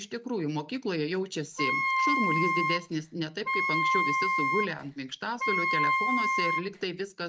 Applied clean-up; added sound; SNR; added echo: none; Wind instrument, woodwind instrument; -5 dB; none.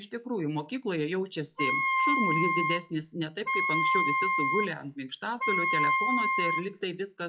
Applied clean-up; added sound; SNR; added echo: classical method log-MMSE.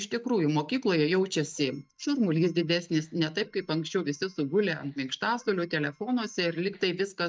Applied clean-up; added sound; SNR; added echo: neural mask model DeepFilterNet 3.